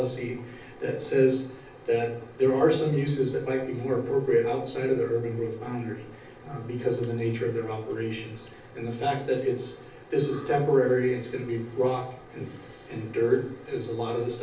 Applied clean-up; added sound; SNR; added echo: none; none; none; reverberation time 0.8 s.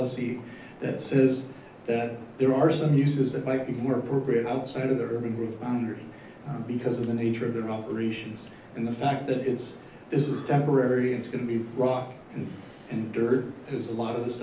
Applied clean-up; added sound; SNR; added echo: none; none; none; none.